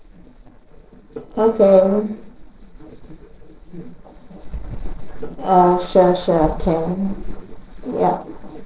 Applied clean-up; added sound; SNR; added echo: neural separator model SepFormer DNS4.